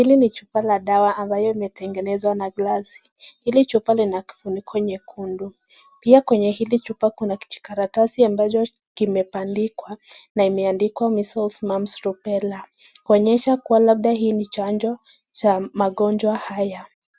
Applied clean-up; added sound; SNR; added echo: none; none; none; none.